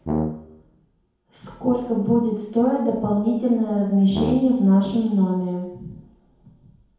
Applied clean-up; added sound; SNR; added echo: none; Brass instrument; 7 dB; reverberation time 0.9 s.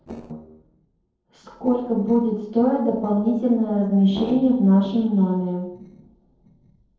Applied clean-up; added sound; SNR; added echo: neural separator model SepFormer DNS4.